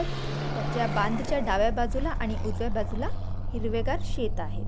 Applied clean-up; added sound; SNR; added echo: none; Car passing by / Accelerating, revving, vroom; -3 dB; none.